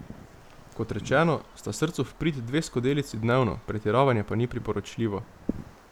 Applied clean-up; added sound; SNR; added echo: none; Wind; 16 dB; none.